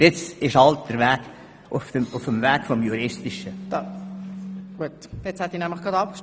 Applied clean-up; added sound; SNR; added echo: none; none; none; none.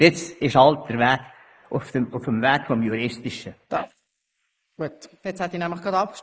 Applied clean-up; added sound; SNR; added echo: neural mask model Resemble Enhance denoiser.